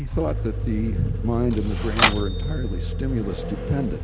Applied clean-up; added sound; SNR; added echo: none; Typewriter + Vehicle; -1 dB; none.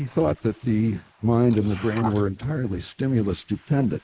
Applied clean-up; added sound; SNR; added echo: neural mask model Resemble Enhance denoiser.